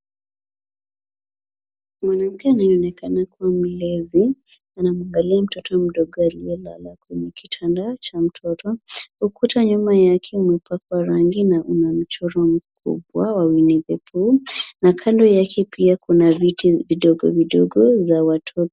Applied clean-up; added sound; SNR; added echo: none; none; none; none.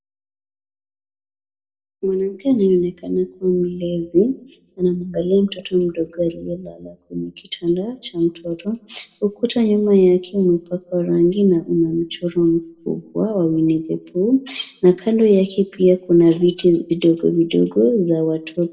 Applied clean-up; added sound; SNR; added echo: none; none; none; reverberation time 0.4 s.